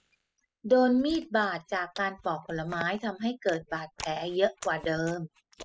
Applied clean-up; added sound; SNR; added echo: classical method spectral subtraction.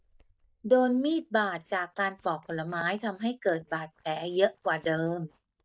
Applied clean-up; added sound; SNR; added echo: neural mask model DeepFilterNet 3.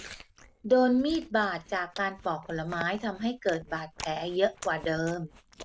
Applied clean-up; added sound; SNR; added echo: none; Chewing, mastication; 18 dB; none.